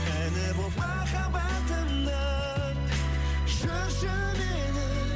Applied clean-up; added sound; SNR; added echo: none; none; none; none.